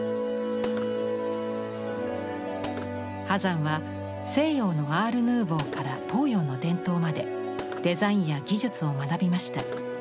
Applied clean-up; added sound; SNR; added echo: none; Gunshot, gunfire; 19 dB; none.